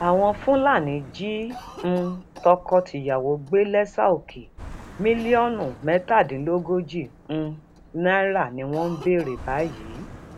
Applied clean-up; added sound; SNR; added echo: none; Cough + Car passing by; 18 dB; none.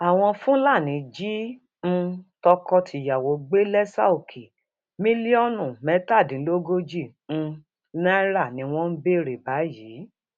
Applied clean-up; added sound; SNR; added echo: none; none; none; none.